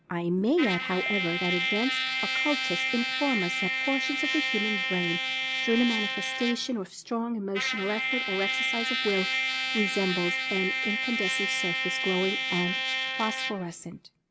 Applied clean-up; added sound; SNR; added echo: none; Trumpet; -1 dB; none.